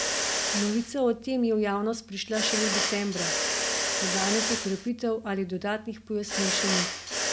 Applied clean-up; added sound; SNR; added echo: none; Mechanisms; 1 dB; none.